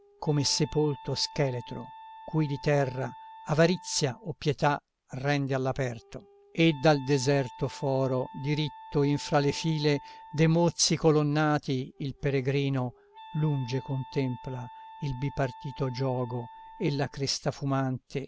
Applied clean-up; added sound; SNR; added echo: none; Wind instrument, woodwind instrument; 20 dB; none.